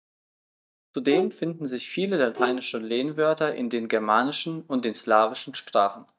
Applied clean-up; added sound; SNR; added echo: neural mask model DeepFilterNet 3.